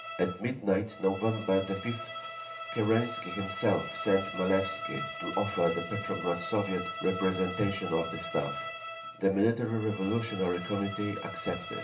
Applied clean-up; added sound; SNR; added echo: none; Bowed string instrument; 8 dB; reverberation time 0.3 s.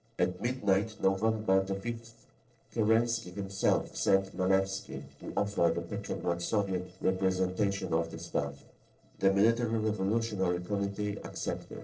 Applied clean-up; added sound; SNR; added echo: neural separator model SepFormer DNS4.